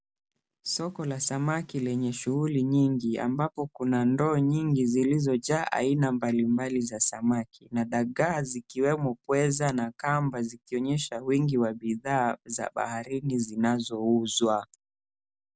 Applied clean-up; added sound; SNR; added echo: none; none; none; none.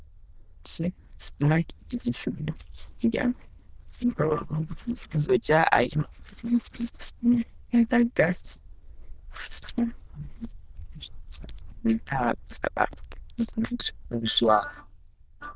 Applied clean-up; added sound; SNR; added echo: neural diffusion model UNIVERSE++.